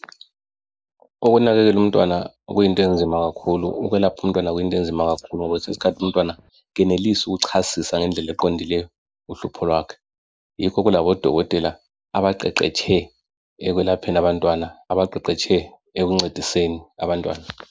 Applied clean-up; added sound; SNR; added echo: neural mask model Resemble Enhance denoiser.